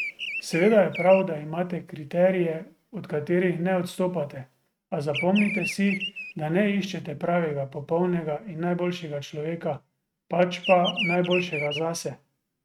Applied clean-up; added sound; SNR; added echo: neural mask model RNNoise.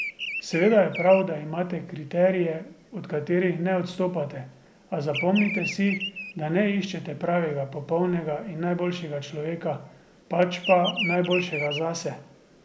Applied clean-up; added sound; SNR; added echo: none; Bird vocalization, bird call, bird song; 12 dB; none.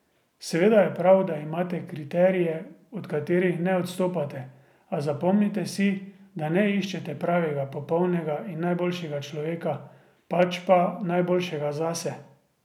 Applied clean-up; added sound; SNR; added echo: none; none; none; none.